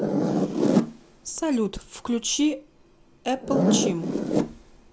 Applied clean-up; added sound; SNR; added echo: none; Zipper (clothing); -3 dB; none.